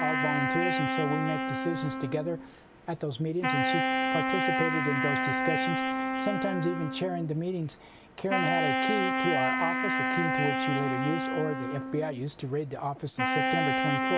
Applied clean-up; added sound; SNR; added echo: none; Wind instrument, woodwind instrument; -3 dB; none.